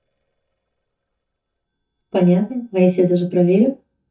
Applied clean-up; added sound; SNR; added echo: neural mask model DeepFilterNet 3.